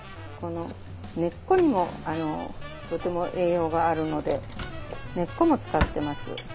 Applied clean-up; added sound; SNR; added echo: none; Drawer open or close; 11 dB; none.